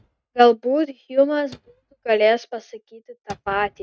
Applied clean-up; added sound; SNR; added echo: neural mask model RNNoise.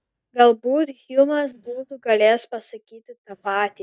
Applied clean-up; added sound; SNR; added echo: neural mask model DeepFilterNet 3.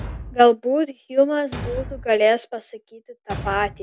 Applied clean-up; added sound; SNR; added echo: none; Thump, thud; 14 dB; none.